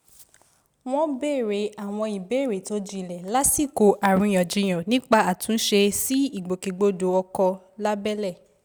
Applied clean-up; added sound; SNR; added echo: none; none; none; none.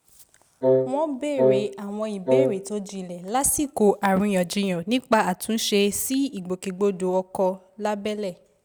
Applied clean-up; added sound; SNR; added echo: none; Wind instrument, woodwind instrument; -2 dB; none.